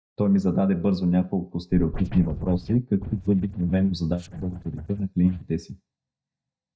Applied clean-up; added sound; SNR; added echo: neural mask model DeepFilterNet 3.